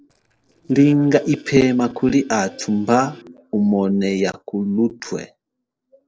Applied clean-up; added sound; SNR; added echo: neural separator model SepFormer DNS4.